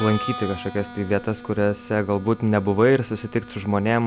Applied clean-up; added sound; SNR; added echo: none; Harmonica; 15 dB; none.